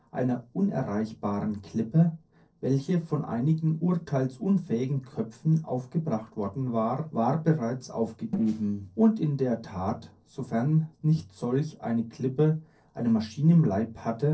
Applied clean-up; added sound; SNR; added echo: neural separator model SepFormer DNS4.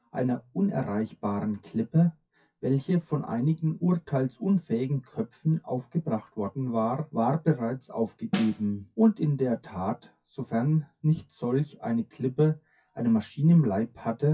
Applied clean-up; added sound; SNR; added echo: classical method WPE with log-MMSE.